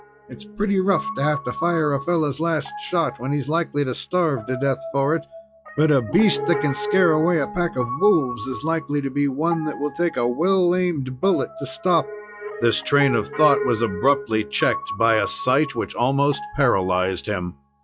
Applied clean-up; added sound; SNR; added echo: classical method log-MMSE.